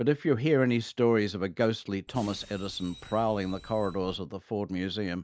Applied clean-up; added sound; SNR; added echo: none; Bus; 20 dB; none.